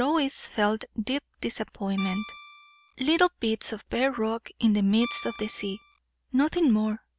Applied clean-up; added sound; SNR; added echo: none; Guitar; 14 dB; none.